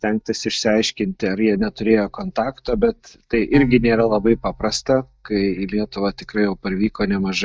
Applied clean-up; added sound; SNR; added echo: neural mask model DeepFilterNet 3.